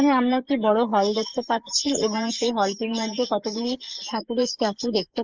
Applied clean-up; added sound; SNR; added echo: neural mask model Resemble Enhance denoiser.